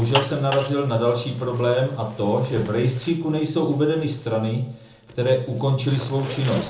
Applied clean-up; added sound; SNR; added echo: none; Zipper (clothing); 14 dB; reverberation time 1.0 s.